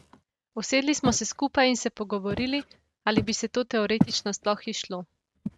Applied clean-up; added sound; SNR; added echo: neural mask model RNNoise.